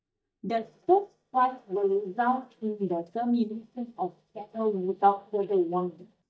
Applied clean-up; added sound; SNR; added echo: neural mask model DeepFilterNet 3.